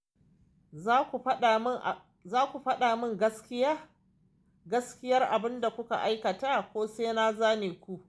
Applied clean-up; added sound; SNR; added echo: none; none; none; none.